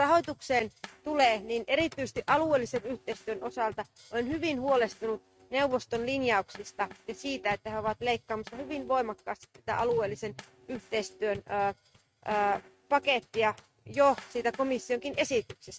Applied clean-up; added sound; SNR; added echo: neural mask model RNNoise.